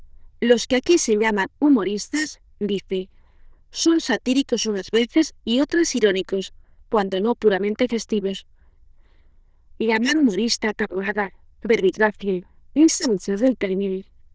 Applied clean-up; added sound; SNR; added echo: neural diffusion model UNIVERSE++.